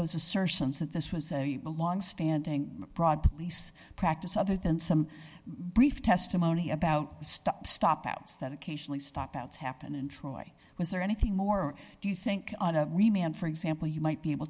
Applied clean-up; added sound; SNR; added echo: none; none; none; none.